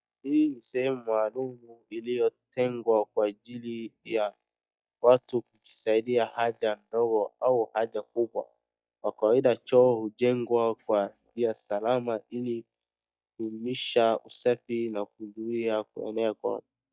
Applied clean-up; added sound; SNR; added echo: neural mask model DeepFilterNet 3.